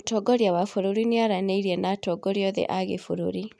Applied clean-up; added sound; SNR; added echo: none; none; none; none.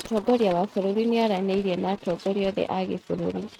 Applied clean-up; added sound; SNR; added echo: neural mask model RNNoise.